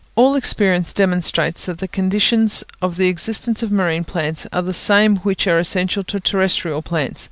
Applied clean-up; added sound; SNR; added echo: none; none; none; none.